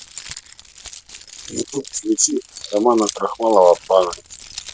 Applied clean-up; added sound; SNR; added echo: none; Keys jangling; 16 dB; none.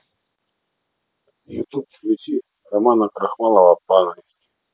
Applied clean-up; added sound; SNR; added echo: none; none; none; none.